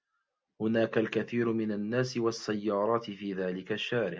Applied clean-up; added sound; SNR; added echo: none; none; none; none.